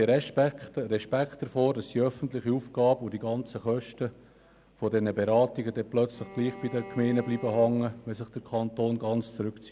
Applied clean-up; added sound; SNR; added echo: none; Bowed string instrument; 17 dB; none.